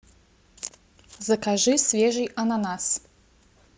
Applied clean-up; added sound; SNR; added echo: none; none; none; none.